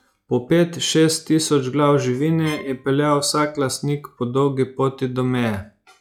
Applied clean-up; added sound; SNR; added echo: classical method log-MMSE.